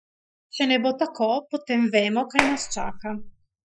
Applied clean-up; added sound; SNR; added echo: classical method Wiener filter.